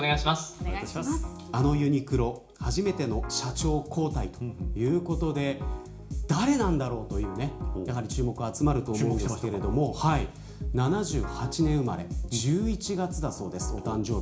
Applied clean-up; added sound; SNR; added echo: none; none; none; reverberation time 0.4 s.